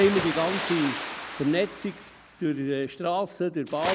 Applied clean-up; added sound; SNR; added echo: none; Water; 7 dB; none.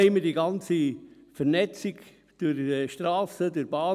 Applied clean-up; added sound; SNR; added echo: none; none; none; none.